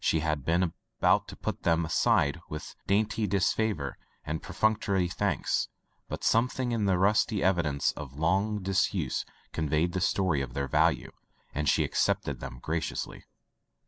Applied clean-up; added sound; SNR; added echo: none; none; none; none.